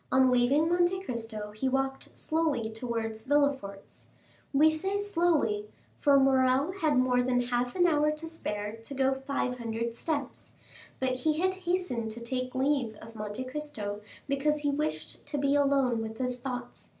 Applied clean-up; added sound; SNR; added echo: none; none; none; none.